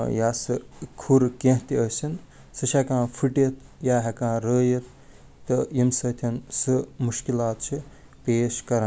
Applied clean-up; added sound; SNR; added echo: none; none; none; none.